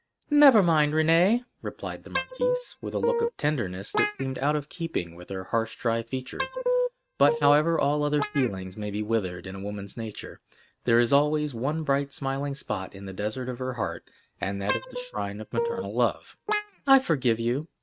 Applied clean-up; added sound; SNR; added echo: neural mask model RNNoise.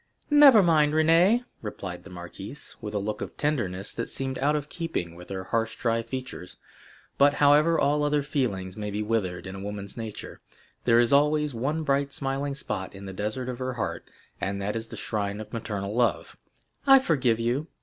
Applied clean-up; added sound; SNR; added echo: none; none; none; none.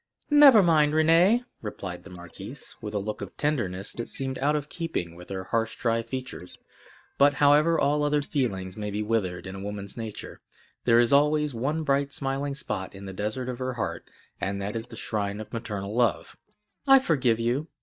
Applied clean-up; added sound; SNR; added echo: neural mask model DeepFilterNet 3.